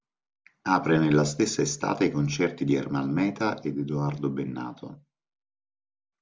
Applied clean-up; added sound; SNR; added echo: none; none; none; none.